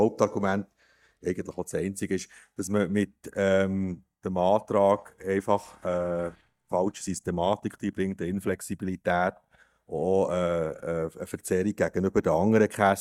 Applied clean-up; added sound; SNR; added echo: neural mask model DeepFilterNet 3.